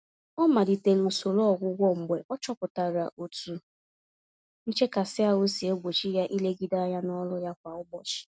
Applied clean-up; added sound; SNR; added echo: none; none; none; none.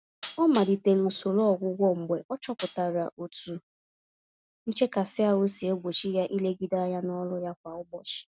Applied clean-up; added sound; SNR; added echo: none; Hi-hat; 6 dB; none.